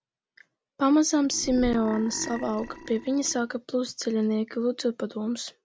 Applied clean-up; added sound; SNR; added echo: none; Burping, eructation; 13 dB; none.